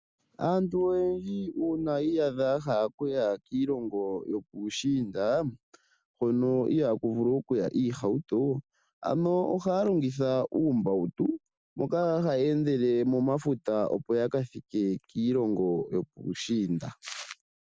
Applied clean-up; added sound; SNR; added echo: none; none; none; none.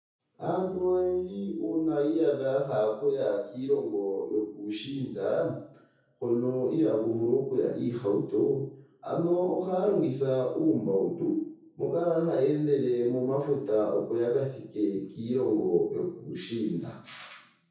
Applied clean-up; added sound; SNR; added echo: none; none; none; reverberation time 0.6 s.